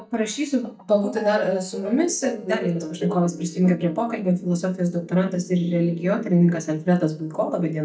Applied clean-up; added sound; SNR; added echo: neural mask model DeepFilterNet 3.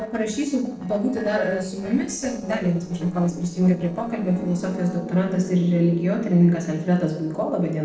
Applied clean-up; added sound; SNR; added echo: neural separator model SepFormer DNS4.